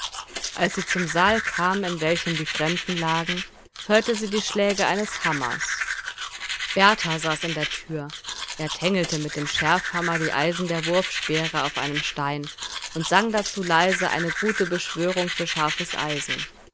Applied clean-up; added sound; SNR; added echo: none; Domestic sounds, home sounds; 5 dB; none.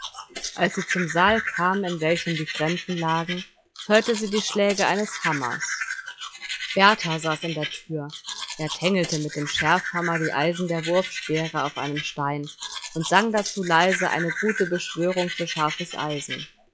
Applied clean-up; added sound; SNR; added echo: classical method log-MMSE.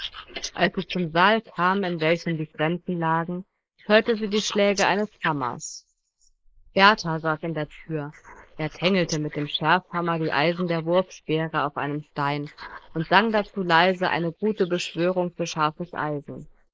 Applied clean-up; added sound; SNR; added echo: neural mask model Resemble Enhance denoiser.